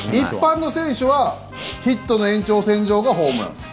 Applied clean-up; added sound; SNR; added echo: none; Respiratory sounds; 20 dB; none.